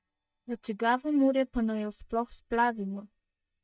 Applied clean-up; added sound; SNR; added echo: neural mask model DeepFilterNet 3.